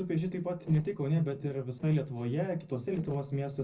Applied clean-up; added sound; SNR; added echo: neural separator model SepFormer DNS4.